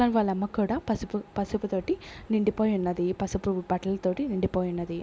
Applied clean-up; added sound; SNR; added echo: none; none; none; none.